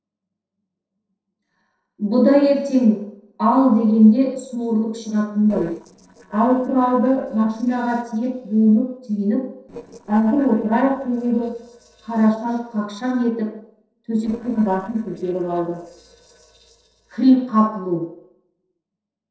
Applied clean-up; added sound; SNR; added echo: neural separator model SepFormer DNS4.